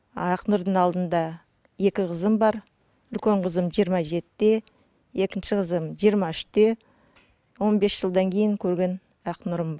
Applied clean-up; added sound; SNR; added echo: none; none; none; none.